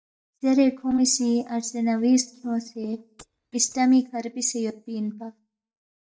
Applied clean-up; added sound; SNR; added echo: neural mask model DeepFilterNet 3.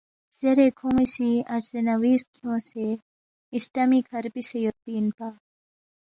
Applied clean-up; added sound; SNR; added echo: none; none; none; none.